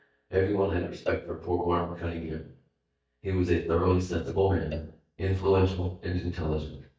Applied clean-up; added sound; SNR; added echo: neural mask model DeepFilterNet 3.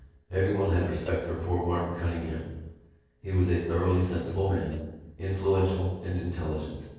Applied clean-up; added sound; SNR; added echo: neural separator model SepFormer DNS4.